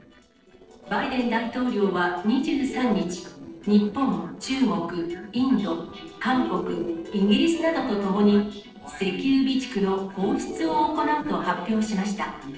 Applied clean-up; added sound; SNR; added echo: neural separator model SepFormer DNS4.